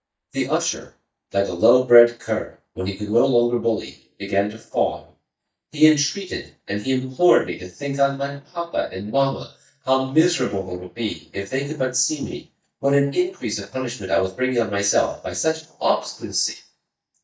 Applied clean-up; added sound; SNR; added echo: neural mask model DeepFilterNet 3.